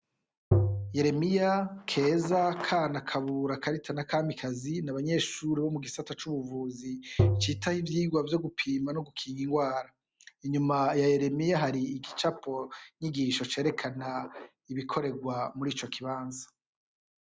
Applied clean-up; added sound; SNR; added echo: none; Tap; -3 dB; none.